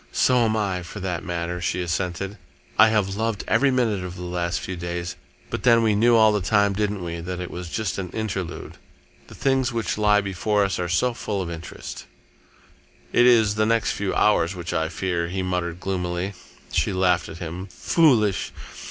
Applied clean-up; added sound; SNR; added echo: none; none; none; none.